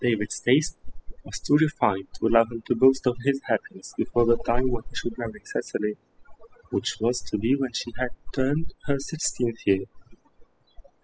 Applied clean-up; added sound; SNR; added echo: classical method spectral subtraction.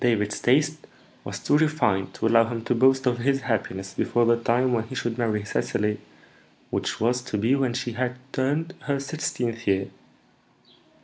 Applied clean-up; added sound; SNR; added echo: none; none; none; none.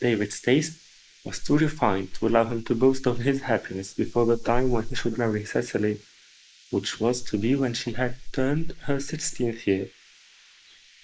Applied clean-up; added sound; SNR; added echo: neural mask model Resemble Enhance denoiser.